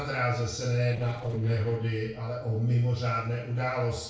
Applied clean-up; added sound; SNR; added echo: neural separator model SepFormer DNS4.